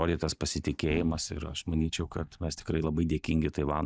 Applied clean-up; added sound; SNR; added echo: neural mask model DeepFilterNet 3.